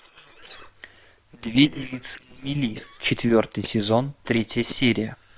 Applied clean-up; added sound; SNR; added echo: neural separator model SepFormer WHAM!.